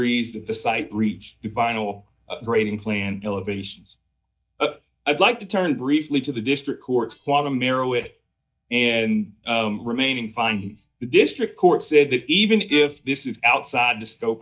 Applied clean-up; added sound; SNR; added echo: neural mask model DeepFilterNet 3.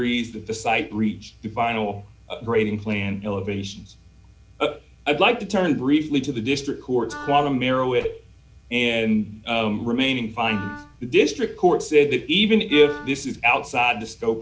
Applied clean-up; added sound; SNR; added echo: none; Wind instrument, woodwind instrument; 16 dB; none.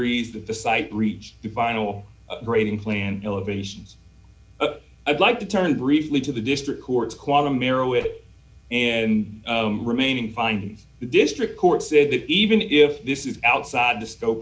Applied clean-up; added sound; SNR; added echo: none; none; none; none.